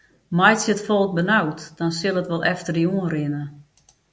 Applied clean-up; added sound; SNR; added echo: none; none; none; none.